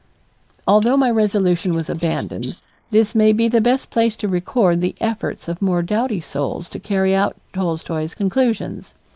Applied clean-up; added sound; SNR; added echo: neural mask model Resemble Enhance denoiser.